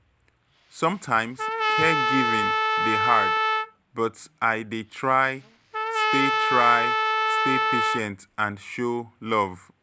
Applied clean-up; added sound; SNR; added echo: none; Trumpet; -2 dB; none.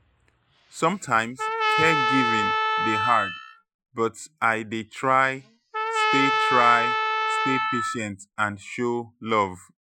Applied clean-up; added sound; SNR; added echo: classical method Wiener filter.